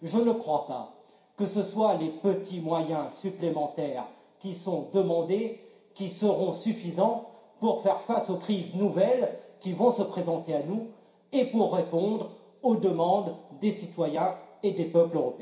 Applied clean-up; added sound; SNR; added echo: none; none; none; reverberation time 0.5 s.